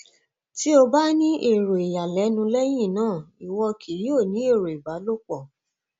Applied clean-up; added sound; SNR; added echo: none; none; none; none.